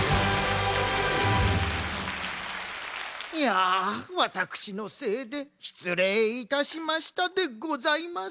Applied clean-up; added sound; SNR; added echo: none; none; none; none.